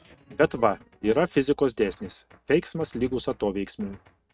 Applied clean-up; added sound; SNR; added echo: neural mask model RNNoise.